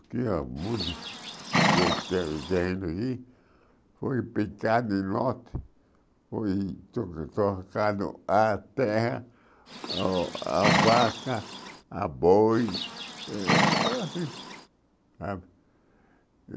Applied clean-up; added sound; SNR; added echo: none; Livestock, farm animals, working animals; 0 dB; none.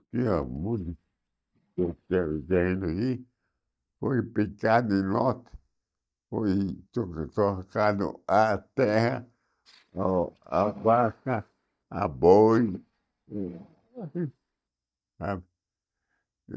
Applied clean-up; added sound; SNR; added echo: neural mask model DeepFilterNet 3.